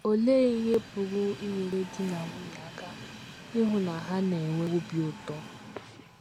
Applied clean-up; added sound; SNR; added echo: none; Train; 15 dB; none.